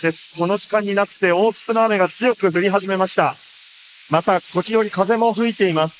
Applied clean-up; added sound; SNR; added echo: neural mask model Resemble Enhance denoiser.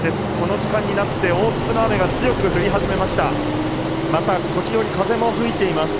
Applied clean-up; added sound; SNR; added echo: none; Engine; 0 dB; none.